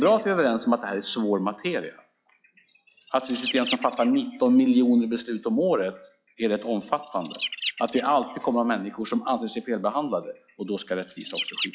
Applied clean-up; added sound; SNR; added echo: classical method log-MMSE.